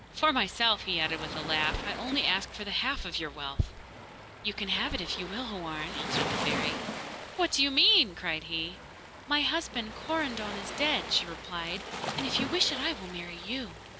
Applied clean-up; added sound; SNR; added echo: none; Waves, surf; 8 dB; none.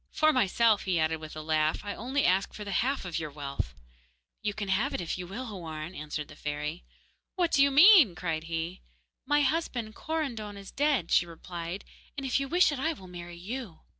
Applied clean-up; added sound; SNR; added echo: none; none; none; none.